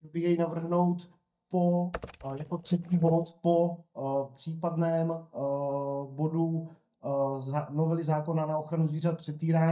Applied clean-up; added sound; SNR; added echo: neural mask model DeepFilterNet 3.